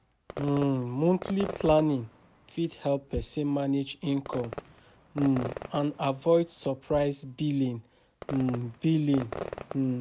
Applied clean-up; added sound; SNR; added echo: none; Fireworks; 14 dB; none.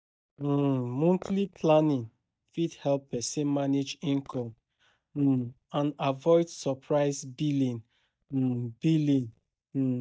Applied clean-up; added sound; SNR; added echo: neural mask model DeepFilterNet 3.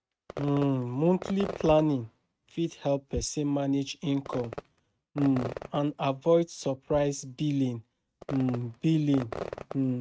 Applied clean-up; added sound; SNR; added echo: neural mask model RNNoise.